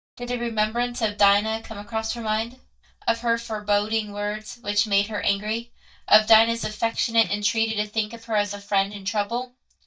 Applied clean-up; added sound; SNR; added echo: neural mask model DeepFilterNet 3.